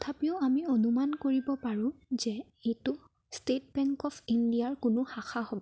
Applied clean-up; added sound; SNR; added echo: none; none; none; none.